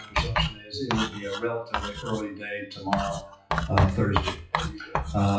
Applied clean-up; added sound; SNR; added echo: classical method WPE with log-MMSE.